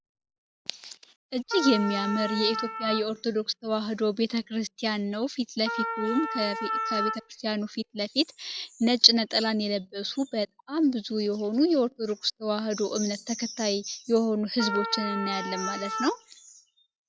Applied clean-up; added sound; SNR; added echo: classical method log-MMSE.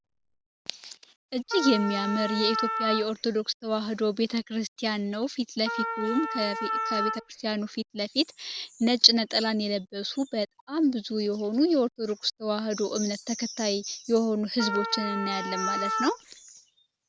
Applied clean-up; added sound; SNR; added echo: none; Wind instrument, woodwind instrument; 3 dB; none.